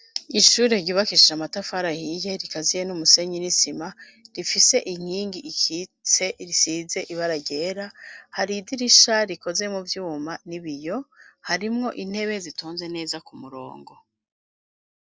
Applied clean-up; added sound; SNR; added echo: none; none; none; none.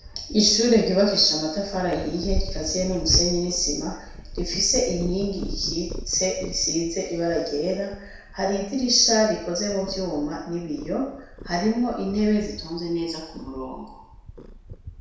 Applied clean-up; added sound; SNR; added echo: none; Purr; 11 dB; reverberation time 0.7 s.